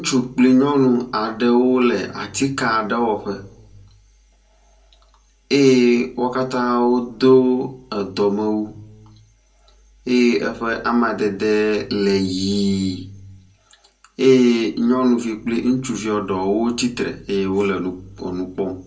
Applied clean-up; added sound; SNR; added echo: none; none; none; reverberation time 0.2 s.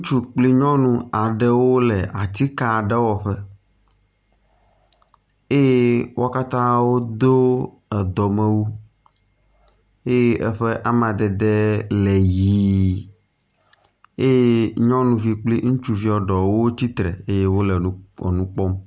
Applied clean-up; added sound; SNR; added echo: none; none; none; none.